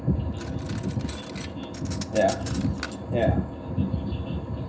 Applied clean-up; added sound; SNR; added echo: none; Cutlery, silverware; 16 dB; reverberation time 0.4 s.